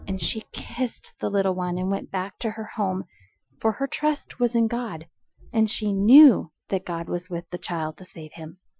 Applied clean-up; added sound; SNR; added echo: classical method Wiener filter.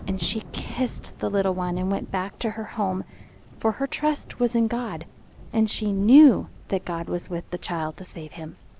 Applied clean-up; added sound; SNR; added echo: none; Thunder / Rain; 16 dB; none.